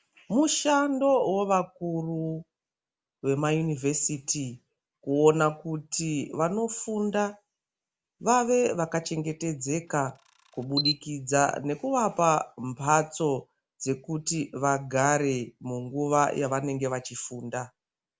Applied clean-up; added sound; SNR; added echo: none; Camera; 7 dB; none.